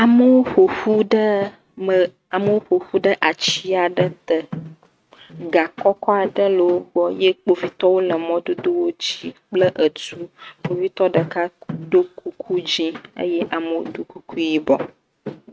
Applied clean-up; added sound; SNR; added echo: neural mask model RNNoise.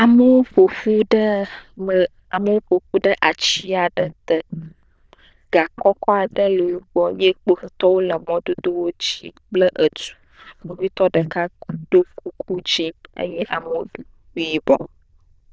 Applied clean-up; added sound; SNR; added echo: neural diffusion model UNIVERSE++.